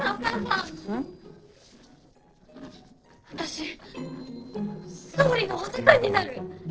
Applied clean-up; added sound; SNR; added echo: neural separator model SepFormer DNS4.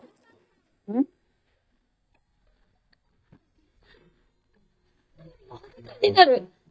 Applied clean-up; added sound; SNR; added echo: neural mask model DeepFilterNet 3.